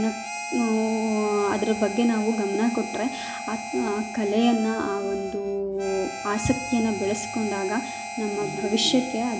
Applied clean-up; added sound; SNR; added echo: none; Harmonica; 9 dB; reverberation time 2.6 s.